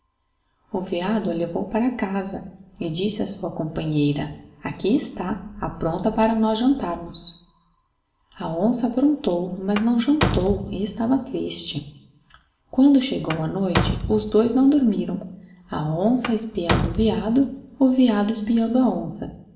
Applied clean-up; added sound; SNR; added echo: none; Slam; 5 dB; reverberation time 0.7 s.